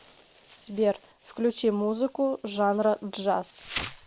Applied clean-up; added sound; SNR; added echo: none; Insect; 17 dB; none.